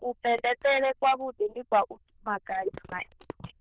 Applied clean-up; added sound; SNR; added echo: neural diffusion model UNIVERSE++.